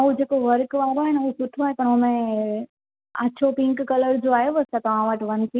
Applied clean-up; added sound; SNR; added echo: none; none; none; none.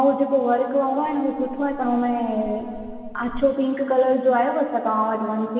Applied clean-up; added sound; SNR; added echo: none; Wind; 18 dB; reverberation time 2.7 s.